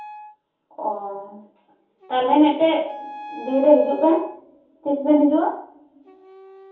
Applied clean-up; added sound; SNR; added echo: none; Wind instrument, woodwind instrument; 19 dB; reverberation time 0.6 s.